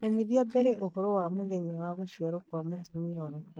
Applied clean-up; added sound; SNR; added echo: neural mask model DeepFilterNet 3.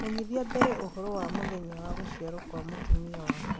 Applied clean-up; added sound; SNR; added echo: none; Livestock, farm animals, working animals; -3 dB; none.